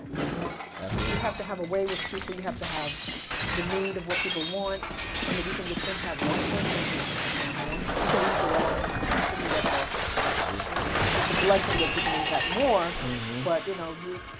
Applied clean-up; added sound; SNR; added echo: none; Shatter; -3 dB; none.